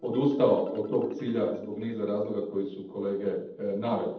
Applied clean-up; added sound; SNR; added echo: neural separator model SepFormer DNS4.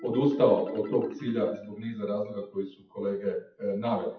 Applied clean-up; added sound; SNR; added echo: classical method WPE with log-MMSE.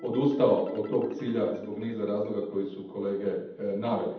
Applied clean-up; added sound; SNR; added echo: none; Marimba, xylophone; 16 dB; reverberation time 0.8 s.